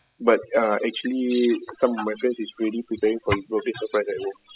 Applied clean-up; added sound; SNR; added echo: classical method spectral subtraction.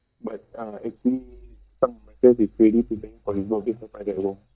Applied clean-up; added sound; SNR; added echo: neural mask model DeepFilterNet 3.